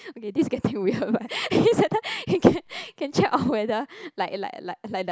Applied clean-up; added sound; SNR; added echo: none; none; none; none.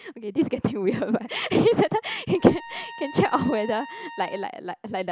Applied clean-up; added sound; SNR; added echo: none; Trumpet; 18 dB; none.